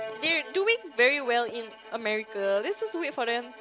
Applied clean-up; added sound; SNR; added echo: none; Bowed string instrument; 16 dB; none.